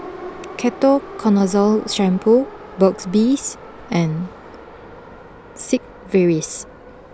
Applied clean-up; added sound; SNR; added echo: none; Subway, metro, underground; 16 dB; none.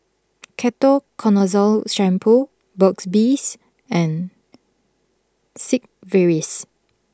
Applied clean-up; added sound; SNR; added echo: none; none; none; none.